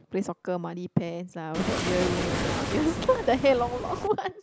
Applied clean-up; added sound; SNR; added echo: none; Waves, surf; 3 dB; none.